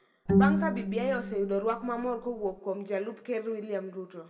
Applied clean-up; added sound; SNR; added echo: none; Bowed string instrument; -3 dB; reverberation time 0.6 s.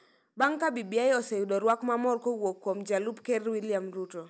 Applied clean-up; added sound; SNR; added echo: none; none; none; none.